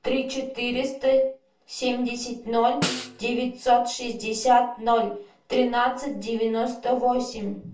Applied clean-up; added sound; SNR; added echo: none; Snare drum; 9 dB; reverberation time 0.3 s.